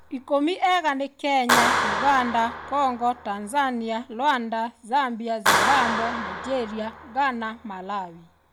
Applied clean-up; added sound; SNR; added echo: none; Clapping; 3 dB; none.